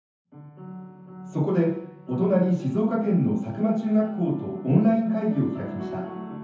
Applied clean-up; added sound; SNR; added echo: none; none; none; reverberation time 0.7 s.